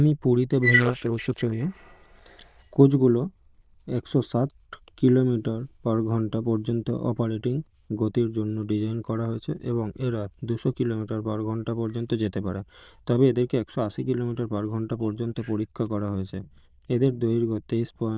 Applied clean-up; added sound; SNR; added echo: neural diffusion model UNIVERSE++.